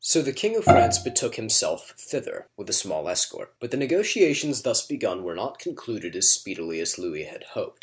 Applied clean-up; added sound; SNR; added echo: none; Bowed string instrument; -5 dB; none.